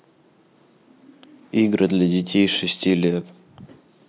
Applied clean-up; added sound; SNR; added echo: none; none; none; none.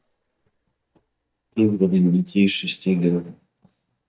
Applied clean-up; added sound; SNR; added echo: neural mask model DeepFilterNet 3.